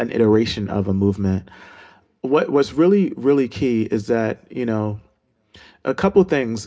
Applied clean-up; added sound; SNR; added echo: none; none; none; reverberation time 0.3 s.